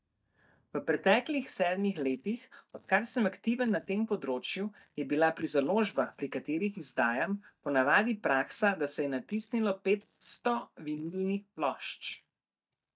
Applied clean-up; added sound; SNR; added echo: neural mask model DeepFilterNet 3.